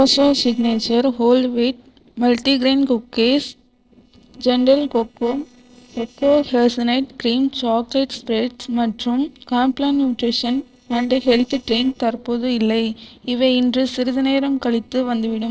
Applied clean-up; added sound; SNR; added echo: neural separator model SepFormer DNS4.